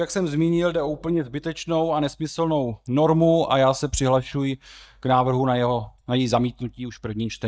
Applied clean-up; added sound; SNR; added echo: neural mask model DeepFilterNet 3.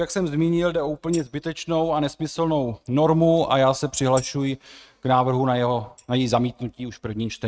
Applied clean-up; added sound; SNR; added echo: neural mask model RNNoise.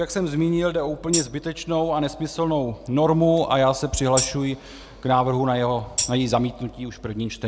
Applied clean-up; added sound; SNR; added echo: none; Tambourine; 9 dB; none.